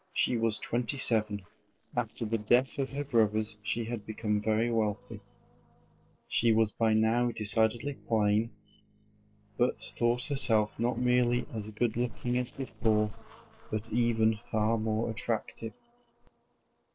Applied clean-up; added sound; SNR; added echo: neural separator model SepFormer DNS4.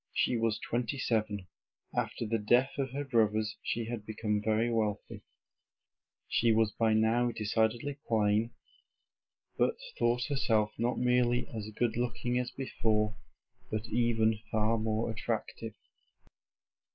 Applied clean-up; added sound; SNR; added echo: none; none; none; none.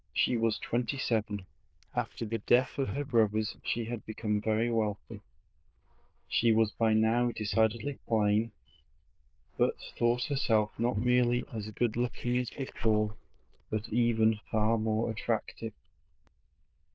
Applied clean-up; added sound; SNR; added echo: neural diffusion model UNIVERSE++.